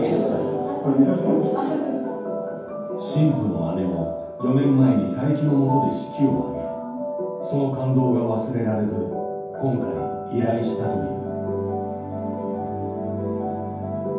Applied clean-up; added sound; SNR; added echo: none; none; none; reverberation time 0.9 s.